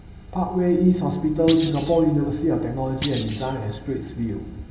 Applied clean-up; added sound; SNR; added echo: none; Thump, thud; 14 dB; reverberation time 1.9 s.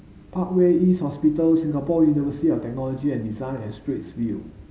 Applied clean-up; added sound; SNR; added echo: none; none; none; none.